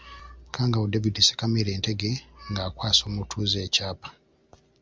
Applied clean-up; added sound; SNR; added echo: none; none; none; none.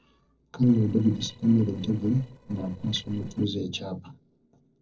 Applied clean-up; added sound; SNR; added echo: neural separator model SepFormer DNS4.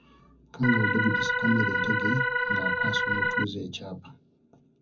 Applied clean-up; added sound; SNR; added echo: none; Organ; -4 dB; reverberation time 0.3 s.